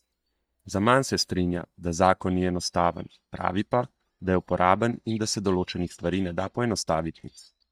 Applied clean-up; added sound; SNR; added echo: neural mask model DeepFilterNet 3.